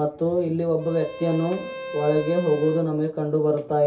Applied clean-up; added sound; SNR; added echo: none; Bowed string instrument; 14 dB; reverberation time 0.3 s.